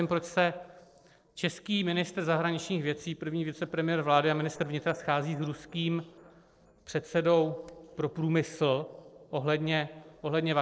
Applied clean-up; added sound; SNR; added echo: neural separator model SepFormer DNS4.